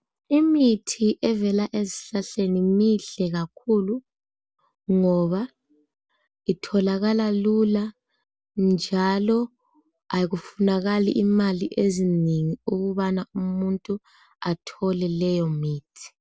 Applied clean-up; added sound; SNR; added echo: none; none; none; none.